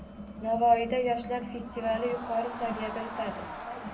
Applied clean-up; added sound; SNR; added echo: none; Crowd; 9 dB; reverberation time 0.2 s.